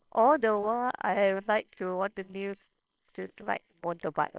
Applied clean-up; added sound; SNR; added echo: neural separator model SepFormer WHAMR!.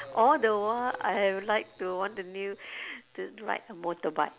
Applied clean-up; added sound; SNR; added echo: none; none; none; none.